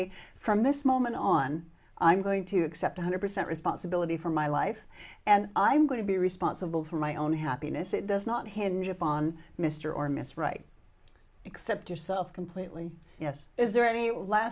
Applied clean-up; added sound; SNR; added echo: none; none; none; none.